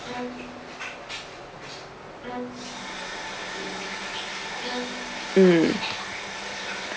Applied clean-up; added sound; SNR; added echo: none; Bowed string instrument; 14 dB; none.